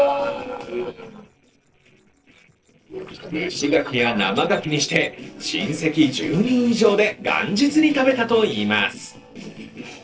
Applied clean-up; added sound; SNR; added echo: neural separator model SepFormer DNS4.